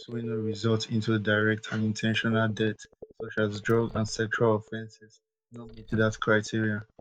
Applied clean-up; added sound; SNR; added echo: neural mask model DeepFilterNet 3.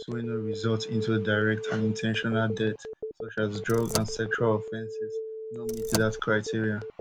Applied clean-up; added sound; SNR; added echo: none; Telephone + Car; 6 dB; none.